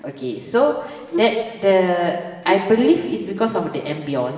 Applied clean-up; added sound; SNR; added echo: none; Wind instrument, woodwind instrument; 8 dB; reverberation time 1.3 s.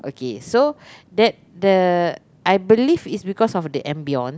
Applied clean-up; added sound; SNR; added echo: none; none; none; none.